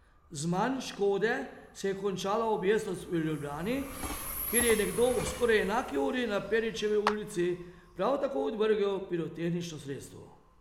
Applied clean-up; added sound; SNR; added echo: none; Train + Clapping; 11 dB; none.